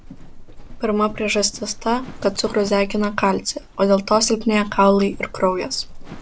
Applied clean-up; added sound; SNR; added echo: none; Livestock, farm animals, working animals; 15 dB; none.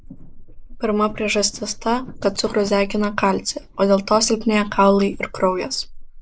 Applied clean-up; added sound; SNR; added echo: neural mask model Resemble Enhance denoiser.